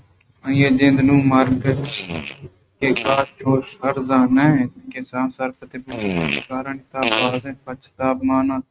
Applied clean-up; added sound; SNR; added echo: neural mask model RNNoise.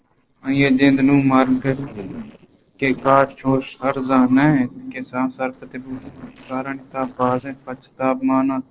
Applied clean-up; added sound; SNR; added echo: neural separator model SepFormer DNS4.